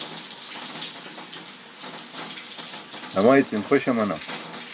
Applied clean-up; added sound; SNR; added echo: none; Rain; 12 dB; none.